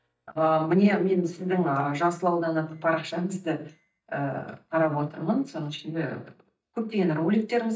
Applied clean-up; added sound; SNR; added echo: neural mask model DeepFilterNet 3.